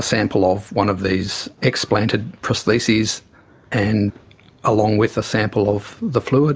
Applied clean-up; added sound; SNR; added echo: none; none; none; none.